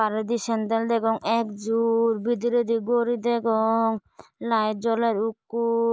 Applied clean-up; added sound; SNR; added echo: none; none; none; none.